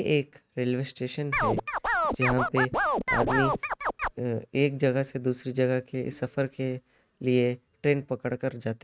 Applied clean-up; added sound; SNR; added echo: neural mask model RNNoise.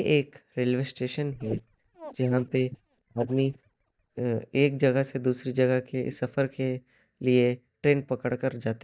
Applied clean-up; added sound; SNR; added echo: neural mask model DeepFilterNet 3.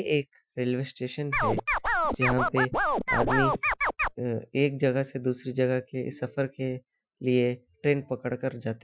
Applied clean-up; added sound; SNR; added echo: classical method Wiener filter.